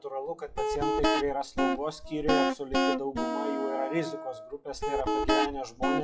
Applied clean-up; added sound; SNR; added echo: classical method WPE with log-MMSE.